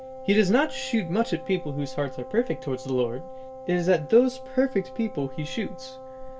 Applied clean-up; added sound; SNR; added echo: none; Wind instrument, woodwind instrument; 14 dB; reverberation time 0.1 s.